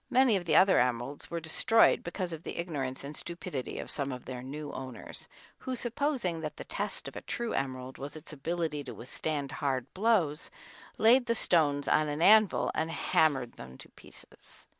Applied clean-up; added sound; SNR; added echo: none; none; none; none.